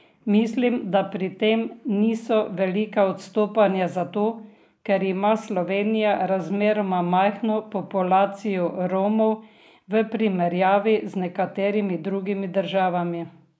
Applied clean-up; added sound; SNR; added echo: neural mask model Resemble Enhance denoiser.